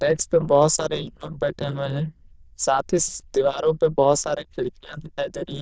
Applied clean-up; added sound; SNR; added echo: neural diffusion model UNIVERSE++.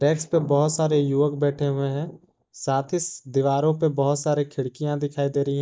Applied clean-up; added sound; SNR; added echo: neural mask model DeepFilterNet 3.